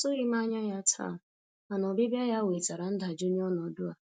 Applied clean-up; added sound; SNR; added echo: none; none; none; none.